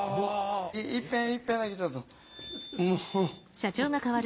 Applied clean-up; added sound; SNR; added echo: none; Glass; 18 dB; none.